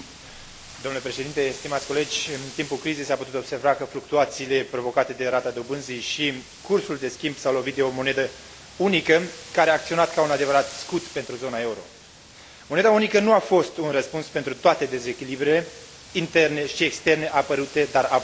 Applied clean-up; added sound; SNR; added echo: none; Wind; 19 dB; none.